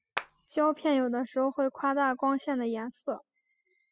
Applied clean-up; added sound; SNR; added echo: classical method spectral subtraction.